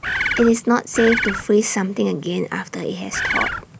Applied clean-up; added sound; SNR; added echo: none; Bird; 2 dB; none.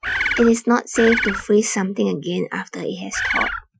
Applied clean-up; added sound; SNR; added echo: classical method Wiener filter.